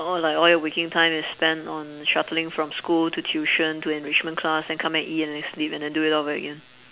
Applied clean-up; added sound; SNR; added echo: none; none; none; none.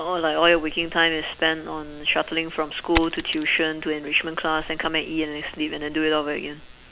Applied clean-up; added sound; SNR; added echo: none; Coin (dropping); 13 dB; none.